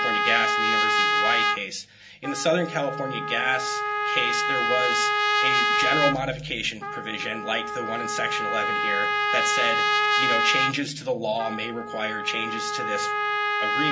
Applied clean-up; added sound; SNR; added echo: none; Trumpet; -4 dB; reverberation time 0.2 s.